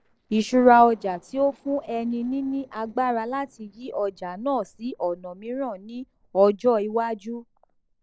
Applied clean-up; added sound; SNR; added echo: neural separator model SepFormer DNS4.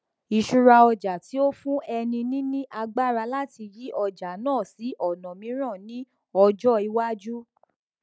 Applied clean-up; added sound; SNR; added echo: none; none; none; none.